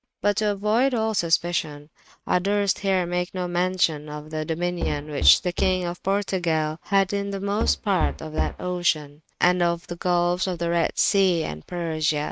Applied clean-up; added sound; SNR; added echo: neural mask model RNNoise.